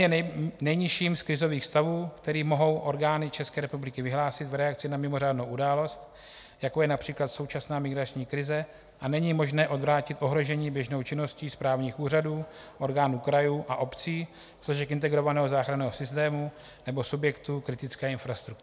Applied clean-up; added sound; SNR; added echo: none; none; none; none.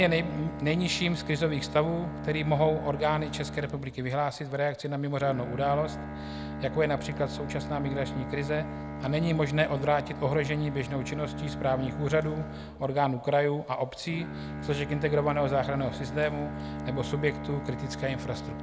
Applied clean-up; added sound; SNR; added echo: none; Bowed string instrument; 8 dB; none.